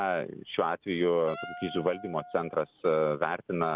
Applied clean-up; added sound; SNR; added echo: none; Wind instrument, woodwind instrument; 16 dB; none.